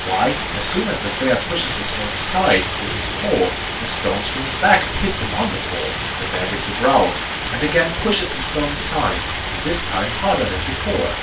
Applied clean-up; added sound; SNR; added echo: none; Stream; 2 dB; reverberation time 0.2 s.